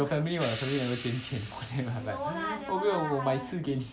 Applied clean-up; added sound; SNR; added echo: none; Hi-hat; 15 dB; none.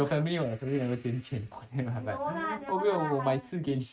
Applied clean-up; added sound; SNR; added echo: neural mask model RNNoise.